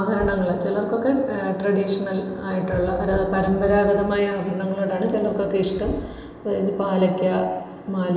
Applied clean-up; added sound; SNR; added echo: none; Knock; 18 dB; reverberation time 1.4 s.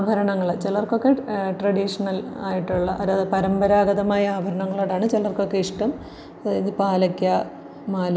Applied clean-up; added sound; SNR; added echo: none; none; none; none.